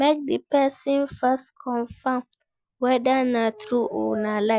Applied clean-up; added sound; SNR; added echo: none; Brass instrument; 16 dB; none.